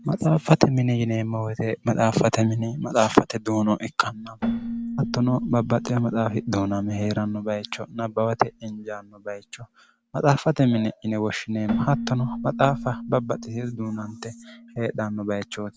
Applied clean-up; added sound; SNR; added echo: none; Keyboard (musical); 12 dB; none.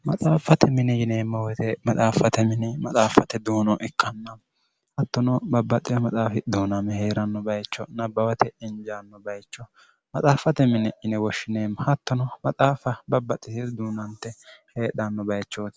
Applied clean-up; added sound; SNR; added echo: none; none; none; none.